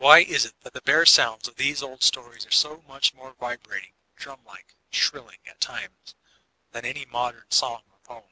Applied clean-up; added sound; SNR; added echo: none; none; none; none.